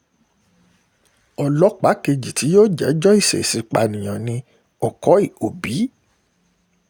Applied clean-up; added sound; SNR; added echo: none; none; none; none.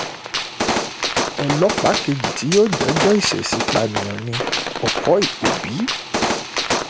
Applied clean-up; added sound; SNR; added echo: none; Gunshot, gunfire; 1 dB; none.